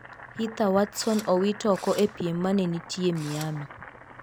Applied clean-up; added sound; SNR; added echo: none; Boiling + Engine / Drill; 16 dB; none.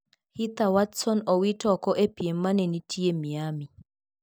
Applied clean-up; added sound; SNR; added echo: none; none; none; none.